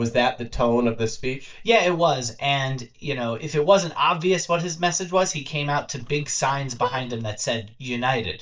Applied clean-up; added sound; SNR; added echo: neural mask model DeepFilterNet 3.